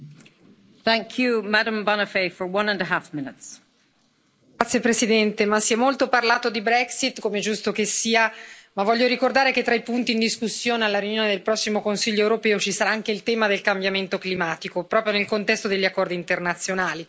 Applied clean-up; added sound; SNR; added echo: neural mask model Resemble Enhance denoiser.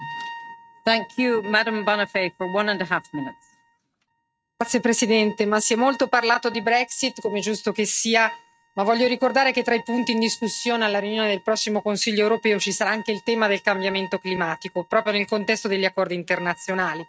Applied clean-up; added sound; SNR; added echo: neural mask model RNNoise.